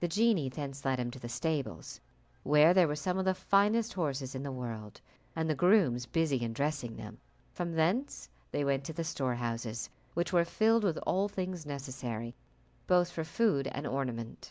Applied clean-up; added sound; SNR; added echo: none; none; none; none.